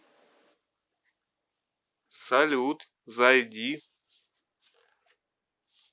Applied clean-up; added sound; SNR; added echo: none; none; none; none.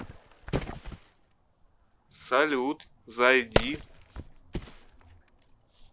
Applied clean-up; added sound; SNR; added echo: none; Wood; 5 dB; none.